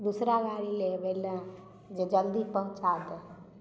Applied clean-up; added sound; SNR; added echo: none; none; none; none.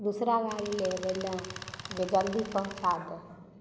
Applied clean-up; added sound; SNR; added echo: none; Tools; 11 dB; none.